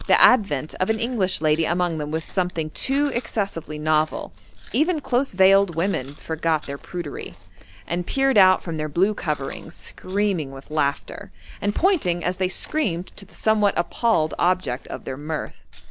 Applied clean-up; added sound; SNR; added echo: none; Chewing, mastication; 16 dB; none.